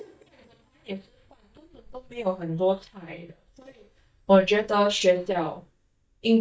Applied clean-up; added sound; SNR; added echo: neural mask model DeepFilterNet 3.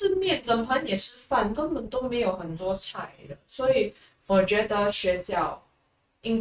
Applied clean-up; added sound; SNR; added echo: neural mask model RNNoise.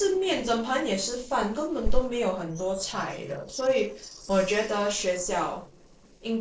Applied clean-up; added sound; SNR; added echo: neural separator model SepFormer DNS4.